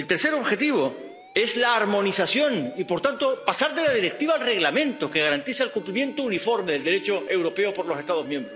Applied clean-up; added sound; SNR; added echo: none; Alarm; 19 dB; none.